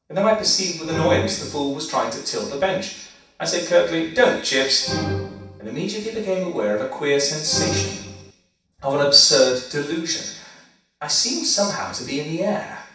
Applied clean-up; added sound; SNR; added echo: none; Musical instrument; 9 dB; reverberation time 0.7 s.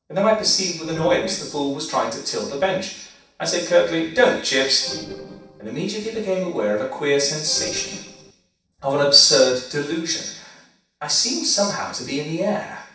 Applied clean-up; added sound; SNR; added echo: neural separator model SepFormer DNS4.